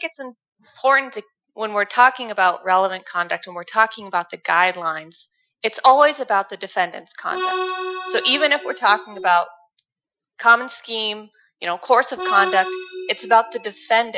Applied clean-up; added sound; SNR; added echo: classical method Wiener filter.